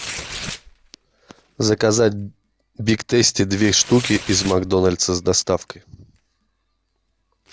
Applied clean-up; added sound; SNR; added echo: none; Tearing; 16 dB; none.